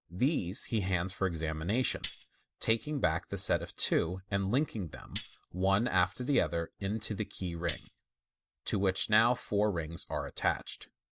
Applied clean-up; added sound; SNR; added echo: neural mask model DeepFilterNet 3.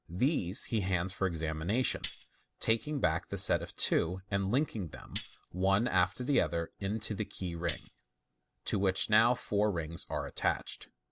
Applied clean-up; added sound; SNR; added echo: none; Tambourine; 2 dB; none.